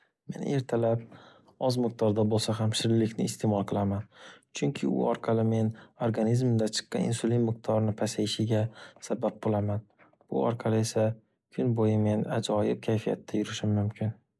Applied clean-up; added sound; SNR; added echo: none; none; none; none.